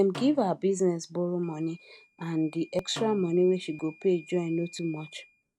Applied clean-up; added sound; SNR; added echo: neural mask model RNNoise.